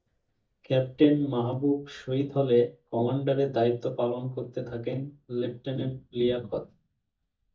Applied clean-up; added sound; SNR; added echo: neural mask model DeepFilterNet 3.